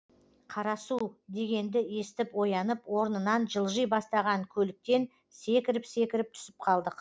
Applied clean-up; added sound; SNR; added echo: none; none; none; none.